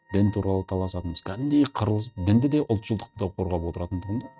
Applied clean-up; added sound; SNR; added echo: neural mask model RNNoise.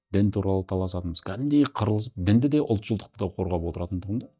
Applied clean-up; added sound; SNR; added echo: neural mask model DeepFilterNet 3.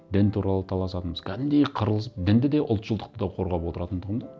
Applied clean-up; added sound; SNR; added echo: none; none; none; none.